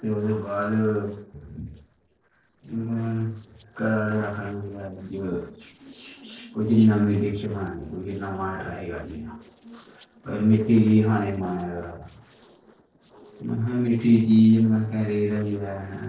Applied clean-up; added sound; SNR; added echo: neural separator model SepFormer DNS4.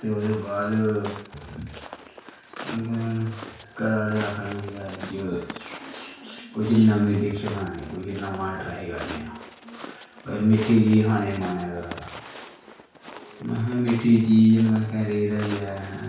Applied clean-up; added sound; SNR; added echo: none; Walk, footsteps; 17 dB; reverberation time 0.5 s.